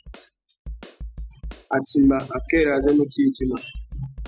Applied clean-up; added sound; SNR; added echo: classical method spectral subtraction.